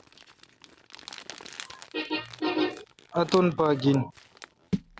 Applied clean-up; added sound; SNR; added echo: none; Crumpling, crinkling; 12 dB; none.